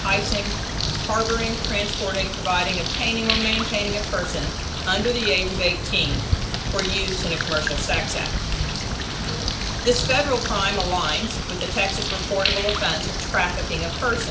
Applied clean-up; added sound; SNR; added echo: none; Bird; 0 dB; none.